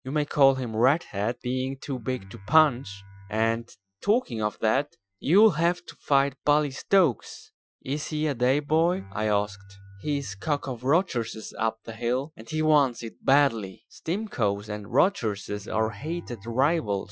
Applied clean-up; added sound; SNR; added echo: classical method Wiener filter.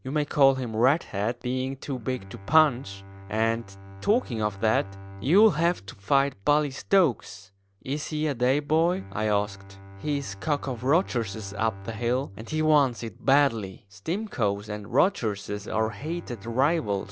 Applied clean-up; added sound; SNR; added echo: none; Bowed string instrument; 18 dB; none.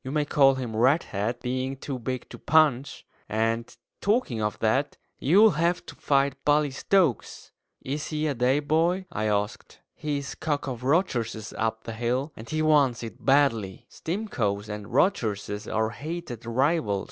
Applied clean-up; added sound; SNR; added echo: none; none; none; none.